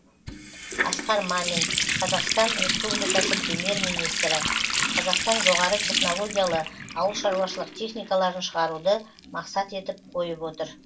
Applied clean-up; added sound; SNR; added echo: none; Water tap, faucet; 0 dB; reverberation time 0.2 s.